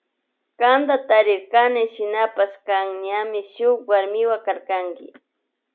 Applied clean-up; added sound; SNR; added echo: none; none; none; none.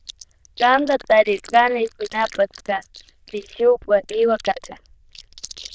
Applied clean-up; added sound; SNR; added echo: neural diffusion model UNIVERSE++.